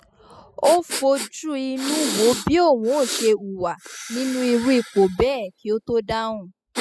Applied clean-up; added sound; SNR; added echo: classical method spectral subtraction.